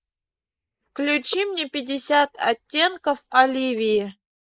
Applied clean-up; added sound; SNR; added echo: neural mask model Resemble Enhance denoiser.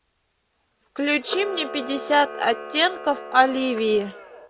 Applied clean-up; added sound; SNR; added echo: none; Camera; 13 dB; none.